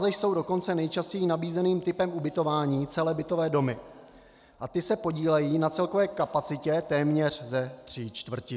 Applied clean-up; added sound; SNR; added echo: none; none; none; none.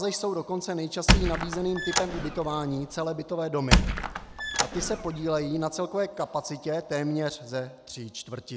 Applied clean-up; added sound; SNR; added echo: none; Squeak; -3 dB; none.